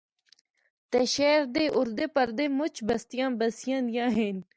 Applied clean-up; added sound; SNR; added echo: none; none; none; none.